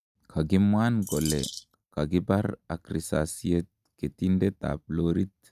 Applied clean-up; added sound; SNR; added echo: neural mask model RNNoise.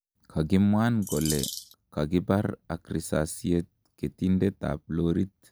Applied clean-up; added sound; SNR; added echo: none; Bird vocalization, bird call, bird song; 8 dB; none.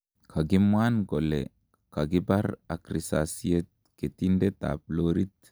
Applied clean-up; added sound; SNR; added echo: none; none; none; none.